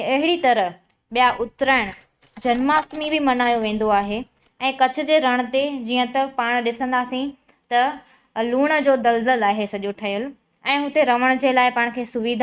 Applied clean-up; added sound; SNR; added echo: neural mask model RNNoise.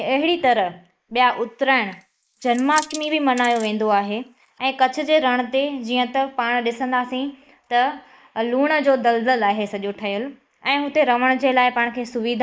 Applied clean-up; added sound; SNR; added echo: neural mask model Resemble Enhance denoiser.